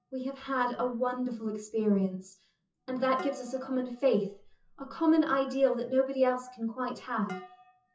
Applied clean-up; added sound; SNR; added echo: classical method WPE with log-MMSE.